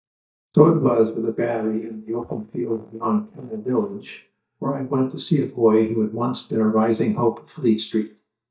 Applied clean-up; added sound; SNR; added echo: neural mask model DeepFilterNet 3.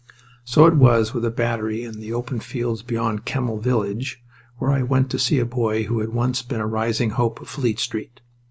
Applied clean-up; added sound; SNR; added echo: none; none; none; none.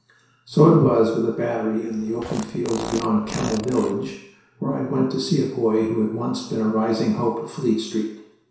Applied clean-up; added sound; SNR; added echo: none; Fart; 12 dB; reverberation time 0.7 s.